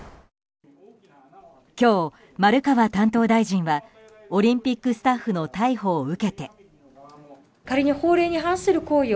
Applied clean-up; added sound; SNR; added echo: none; none; none; none.